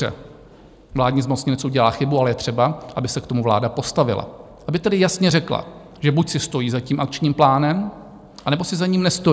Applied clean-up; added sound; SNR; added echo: none; none; none; none.